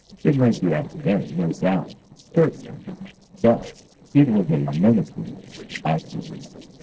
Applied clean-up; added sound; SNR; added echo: neural separator model SepFormer DNS4.